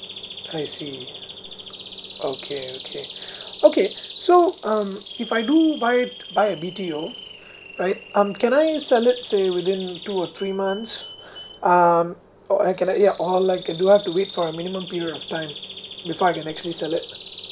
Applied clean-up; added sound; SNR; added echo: none; Bird vocalization, bird call, bird song; 16 dB; none.